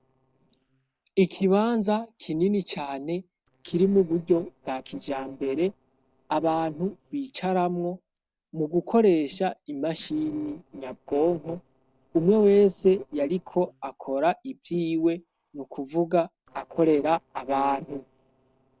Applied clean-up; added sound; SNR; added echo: neural separator model SepFormer DNS4.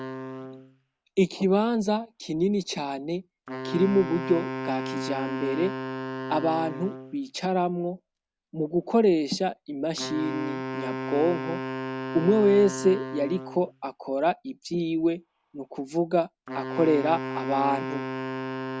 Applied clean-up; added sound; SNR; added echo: none; Wind instrument, woodwind instrument; 9 dB; none.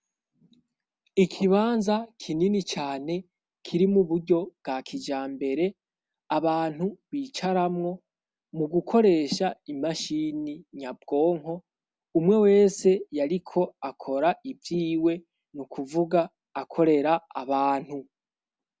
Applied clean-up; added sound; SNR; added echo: none; none; none; none.